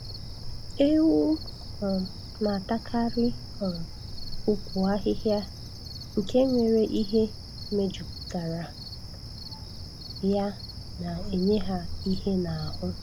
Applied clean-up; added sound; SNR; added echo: none; Cricket; 8 dB; none.